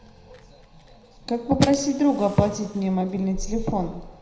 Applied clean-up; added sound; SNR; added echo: none; Fire; 13 dB; reverberation time 0.8 s.